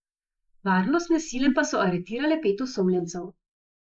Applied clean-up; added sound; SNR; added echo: neural mask model Resemble Enhance denoiser.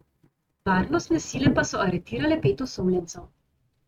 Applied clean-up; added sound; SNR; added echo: neural mask model RNNoise.